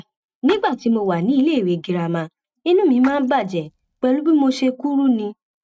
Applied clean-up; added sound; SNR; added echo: neural mask model RNNoise.